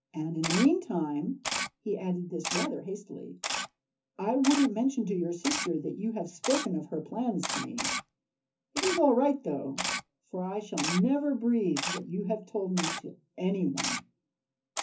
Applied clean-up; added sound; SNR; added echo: none; Camera; 7 dB; reverberation time 0.3 s.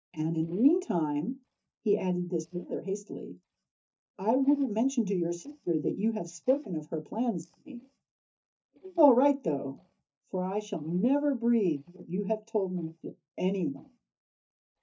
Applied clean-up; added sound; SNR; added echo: neural mask model DeepFilterNet 3.